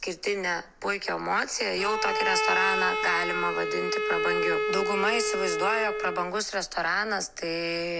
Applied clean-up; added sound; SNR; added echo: none; Bowed string instrument; 2 dB; none.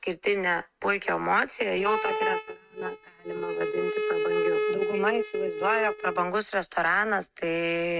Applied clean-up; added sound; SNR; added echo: neural mask model RNNoise.